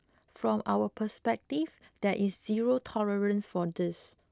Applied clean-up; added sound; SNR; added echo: none; none; none; none.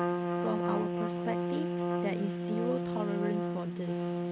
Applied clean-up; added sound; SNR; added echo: none; Trumpet; -4 dB; none.